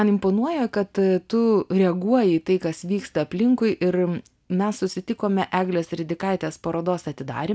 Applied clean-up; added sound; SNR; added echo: none; none; none; none.